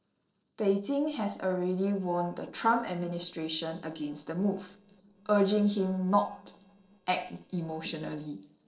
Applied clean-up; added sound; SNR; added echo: neural separator model SepFormer DNS4.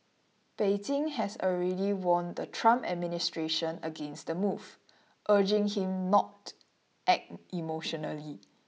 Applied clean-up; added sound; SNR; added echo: none; none; none; none.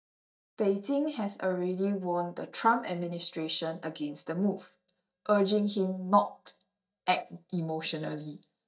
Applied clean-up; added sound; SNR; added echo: neural mask model DeepFilterNet 3.